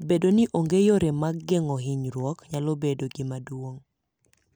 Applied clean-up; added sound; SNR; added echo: none; none; none; none.